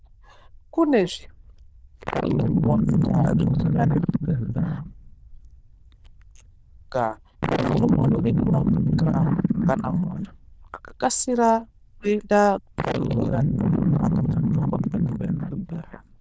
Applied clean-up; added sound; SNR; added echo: neural diffusion model UNIVERSE++.